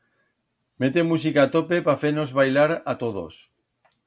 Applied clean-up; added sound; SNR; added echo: none; none; none; none.